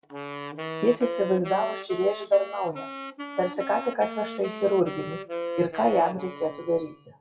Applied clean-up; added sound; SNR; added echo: classical method WPE with log-MMSE.